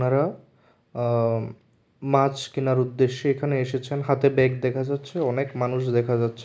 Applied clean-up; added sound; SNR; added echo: none; none; none; none.